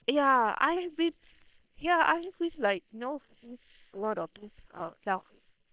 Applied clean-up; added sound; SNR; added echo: neural separator model SepFormer WHAM!.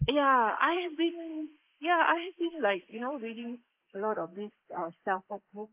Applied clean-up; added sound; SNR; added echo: neural mask model Resemble Enhance denoiser.